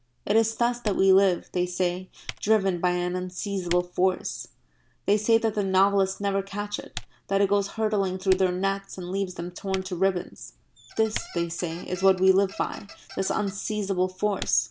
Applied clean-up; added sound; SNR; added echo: none; Squeak + Typing; 18 dB; none.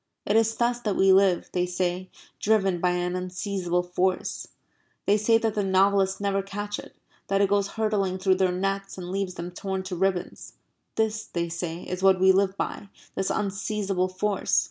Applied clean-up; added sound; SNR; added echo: none; none; none; none.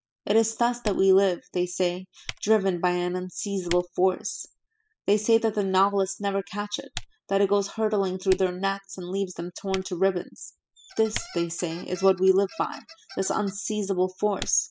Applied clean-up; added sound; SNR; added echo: classical method spectral subtraction.